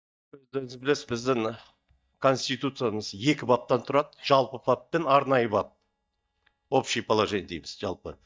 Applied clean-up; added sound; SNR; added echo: neural mask model DeepFilterNet 3.